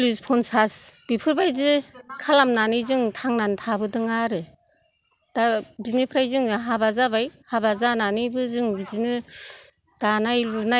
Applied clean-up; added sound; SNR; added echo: none; none; none; none.